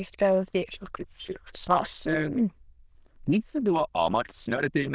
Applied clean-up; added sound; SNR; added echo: neural diffusion model UNIVERSE++.